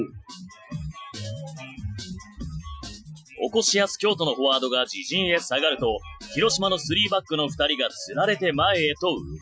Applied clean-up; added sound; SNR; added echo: classical method Wiener filter.